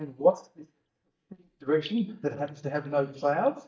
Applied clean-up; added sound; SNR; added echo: neural mask model DeepFilterNet 3.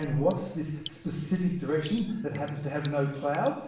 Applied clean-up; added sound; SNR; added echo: none; Drip; 20 dB; reverberation time 0.6 s.